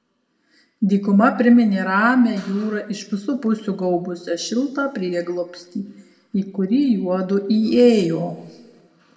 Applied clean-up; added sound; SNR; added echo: none; none; none; reverberation time 0.8 s.